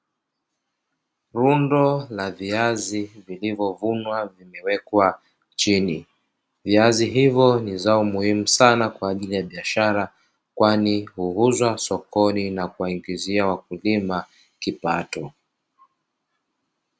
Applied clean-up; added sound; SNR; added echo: none; none; none; none.